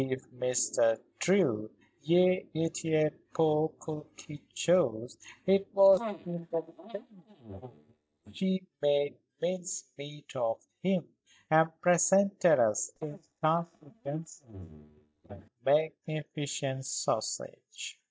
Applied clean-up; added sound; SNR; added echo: neural mask model DeepFilterNet 3.